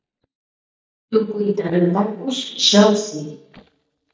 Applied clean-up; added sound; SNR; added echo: neural mask model DeepFilterNet 3.